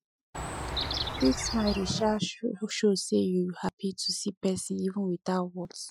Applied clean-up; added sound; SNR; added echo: classical method Wiener filter.